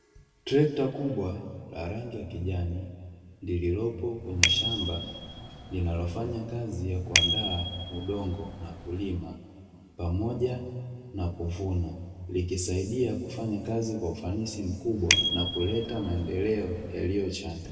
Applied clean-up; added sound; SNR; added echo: none; Bicycle bell; 1 dB; reverberation time 2.1 s.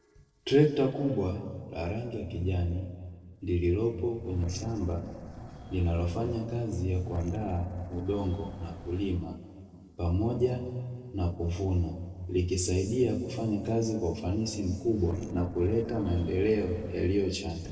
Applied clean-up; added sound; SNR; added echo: neural separator model SepFormer DNS4.